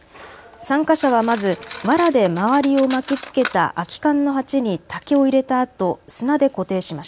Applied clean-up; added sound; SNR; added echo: none; Cutlery, silverware; 17 dB; none.